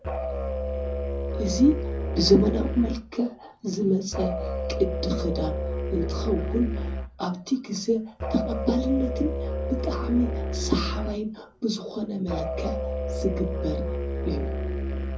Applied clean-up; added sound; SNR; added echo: none; Musical instrument; 2 dB; reverberation time 0.4 s.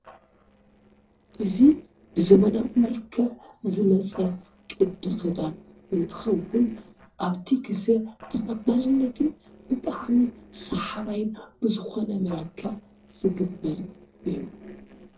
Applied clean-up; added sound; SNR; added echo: neural separator model SepFormer DNS4.